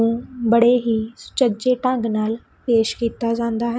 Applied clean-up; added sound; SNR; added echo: none; none; none; none.